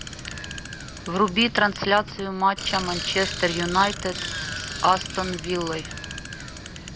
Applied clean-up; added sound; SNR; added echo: none; Bicycle; 8 dB; none.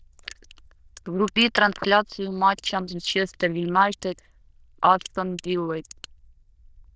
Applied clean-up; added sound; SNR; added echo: neural diffusion model UNIVERSE++.